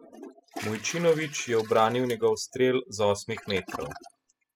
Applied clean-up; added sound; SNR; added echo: classical method spectral subtraction.